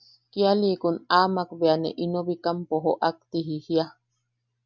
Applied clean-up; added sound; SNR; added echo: none; none; none; none.